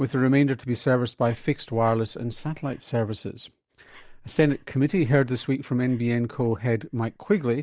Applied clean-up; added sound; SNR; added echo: neural mask model DeepFilterNet 3.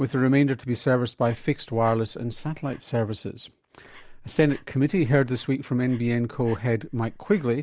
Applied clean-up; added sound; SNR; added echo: none; Breathing; 20 dB; none.